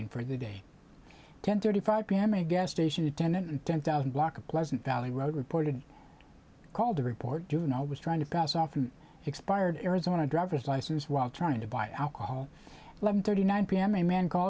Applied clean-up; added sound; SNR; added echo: none; none; none; none.